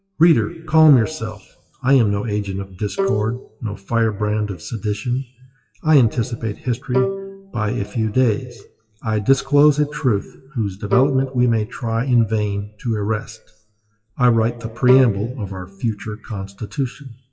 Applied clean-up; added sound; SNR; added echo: classical method WPE with log-MMSE.